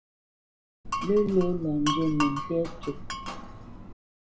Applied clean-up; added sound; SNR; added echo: none; Glass; 4 dB; reverberation time 0.4 s.